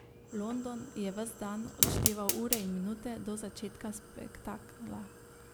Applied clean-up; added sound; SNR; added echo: none; Fire; -1 dB; none.